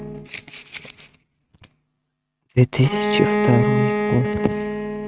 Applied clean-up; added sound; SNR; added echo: neural mask model RNNoise.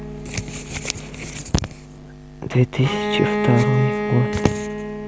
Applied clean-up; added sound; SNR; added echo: none; Bowed string instrument; 4 dB; none.